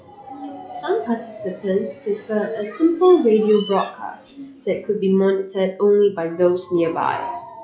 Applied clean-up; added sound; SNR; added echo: classical method log-MMSE.